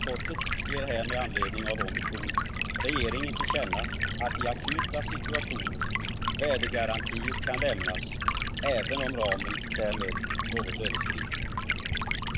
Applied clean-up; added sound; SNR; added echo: none; Stream; -4 dB; none.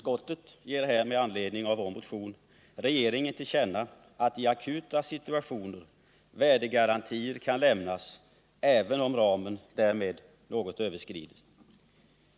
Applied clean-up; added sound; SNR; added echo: none; none; none; none.